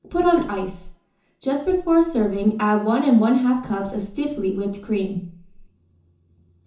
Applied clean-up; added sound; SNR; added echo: none; none; none; reverberation time 0.6 s.